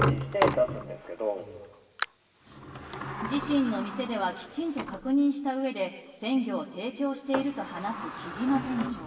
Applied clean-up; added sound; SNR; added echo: none; Sliding door; 5 dB; reverberation time 1.2 s.